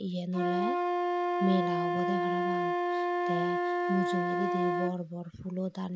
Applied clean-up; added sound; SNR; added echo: none; Wind instrument, woodwind instrument; -4 dB; none.